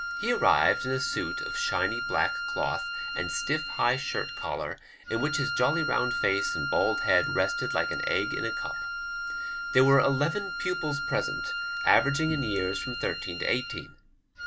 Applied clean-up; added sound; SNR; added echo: none; Wind instrument, woodwind instrument; 4 dB; none.